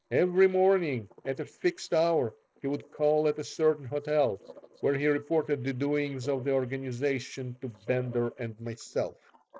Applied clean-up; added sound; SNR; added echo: neural separator model SepFormer DNS4.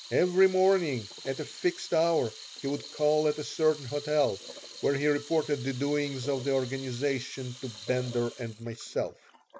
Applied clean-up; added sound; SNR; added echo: none; Sink (filling or washing) / Water tap, faucet; 17 dB; none.